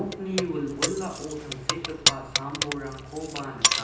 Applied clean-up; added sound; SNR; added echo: none; Keys jangling; -4 dB; reverberation time 0.9 s.